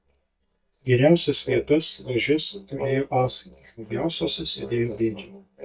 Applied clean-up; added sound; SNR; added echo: neural mask model DeepFilterNet 3.